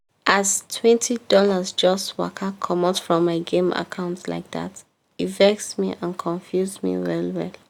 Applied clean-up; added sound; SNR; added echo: none; none; none; none.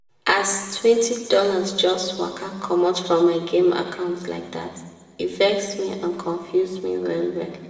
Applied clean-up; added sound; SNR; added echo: none; none; none; reverberation time 1.6 s.